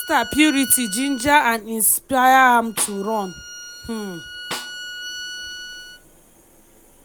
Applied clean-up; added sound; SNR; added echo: none; Snare drum + Bowed string instrument; 14 dB; none.